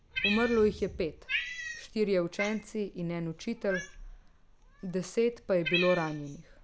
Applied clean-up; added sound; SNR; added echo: none; Cat; 7 dB; none.